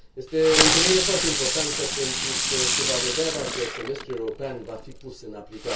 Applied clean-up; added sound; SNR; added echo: none; Fireworks; -2 dB; reverberation time 0.2 s.